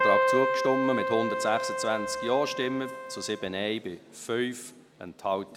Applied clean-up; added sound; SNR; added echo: none; Keyboard (musical); -1 dB; none.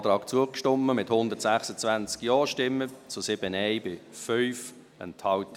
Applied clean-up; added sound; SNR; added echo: none; none; none; none.